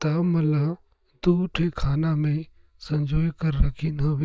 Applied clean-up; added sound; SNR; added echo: neural mask model DeepFilterNet 3.